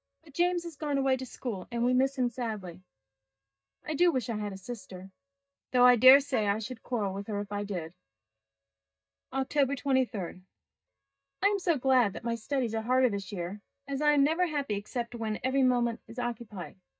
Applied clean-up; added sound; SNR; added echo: neural mask model DeepFilterNet 3.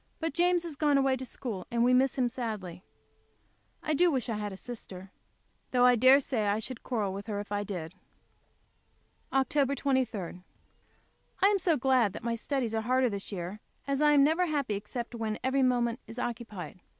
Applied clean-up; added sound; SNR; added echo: none; none; none; none.